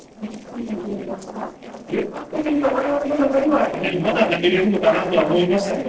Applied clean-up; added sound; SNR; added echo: neural separator model SepFormer DNS4.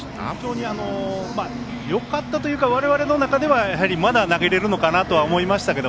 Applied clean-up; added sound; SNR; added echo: none; none; none; none.